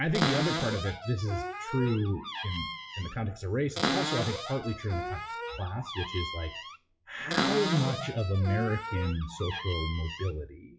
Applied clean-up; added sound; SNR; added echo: classical method WPE with log-MMSE.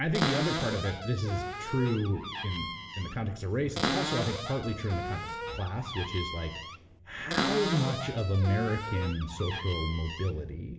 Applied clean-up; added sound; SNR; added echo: none; Cupboard open or close; 4 dB; reverberation time 1.5 s.